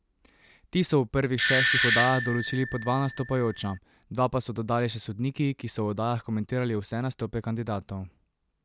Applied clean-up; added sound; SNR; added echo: none; Doorbell; 0 dB; none.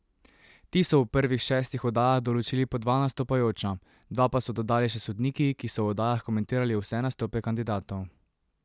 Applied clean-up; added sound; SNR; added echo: none; none; none; none.